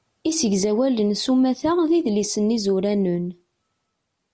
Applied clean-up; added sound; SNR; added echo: none; none; none; none.